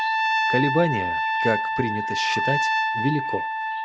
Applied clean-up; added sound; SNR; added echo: none; Trumpet; -3 dB; none.